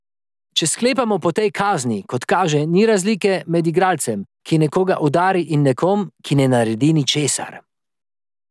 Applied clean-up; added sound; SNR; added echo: none; none; none; none.